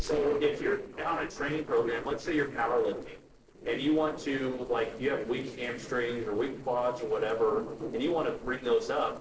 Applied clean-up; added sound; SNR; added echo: neural separator model SepFormer DNS4.